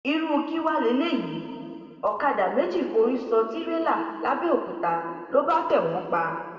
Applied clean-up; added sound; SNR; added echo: none; none; none; reverberation time 2.2 s.